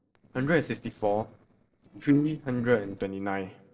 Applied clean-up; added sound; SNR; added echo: neural separator model SepFormer DNS4.